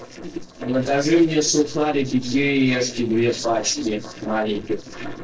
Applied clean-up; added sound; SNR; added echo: neural separator model SepFormer DNS4.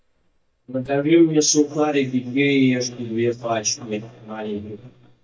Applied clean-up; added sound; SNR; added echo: neural mask model DeepFilterNet 3.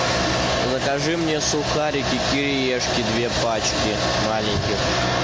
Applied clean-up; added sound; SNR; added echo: none; none; none; none.